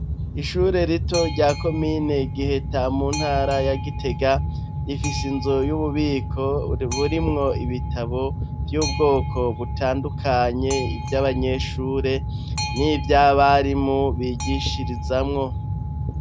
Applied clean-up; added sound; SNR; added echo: none; Boat, Water vehicle; 3 dB; none.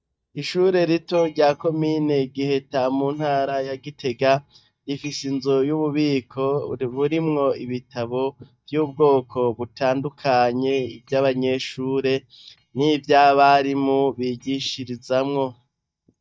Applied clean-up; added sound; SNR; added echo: neural mask model DeepFilterNet 3.